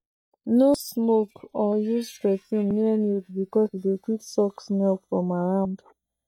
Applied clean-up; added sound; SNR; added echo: neural mask model DeepFilterNet 3.